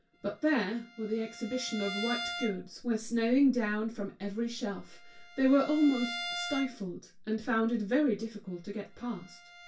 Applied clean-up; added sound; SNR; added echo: none; Bowed string instrument; 13 dB; reverberation time 0.2 s.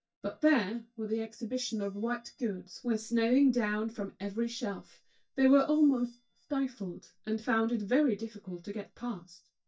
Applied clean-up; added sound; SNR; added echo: neural mask model DeepFilterNet 3.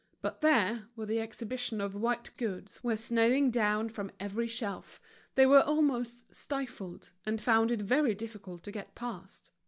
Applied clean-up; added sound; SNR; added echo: none; none; none; none.